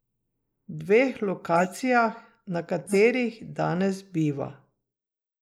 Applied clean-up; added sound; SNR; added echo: neural mask model Resemble Enhance denoiser.